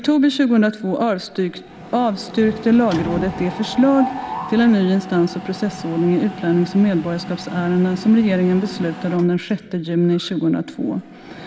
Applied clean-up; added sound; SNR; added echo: none; Mechanisms; 14 dB; none.